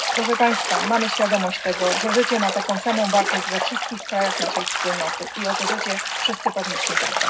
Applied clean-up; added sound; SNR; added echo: none; Bathtub (filling or washing); 1 dB; reverberation time 0.4 s.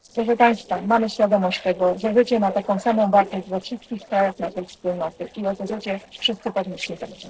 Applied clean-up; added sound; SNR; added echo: neural separator model SepFormer DNS4.